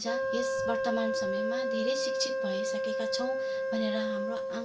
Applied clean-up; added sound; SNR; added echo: none; Wind instrument, woodwind instrument; -5 dB; reverberation time 0.2 s.